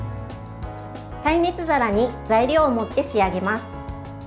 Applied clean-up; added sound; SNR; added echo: none; none; none; none.